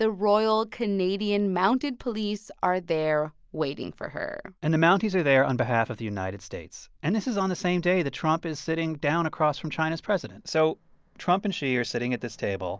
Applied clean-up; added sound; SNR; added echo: none; none; none; none.